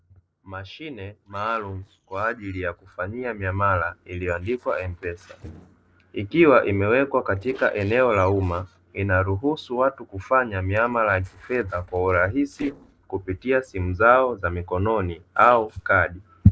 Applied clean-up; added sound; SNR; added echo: neural separator model SepFormer DNS4.